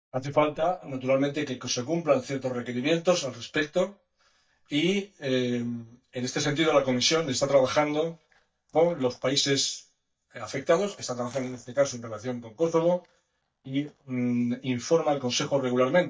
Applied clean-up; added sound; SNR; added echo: neural mask model DeepFilterNet 3.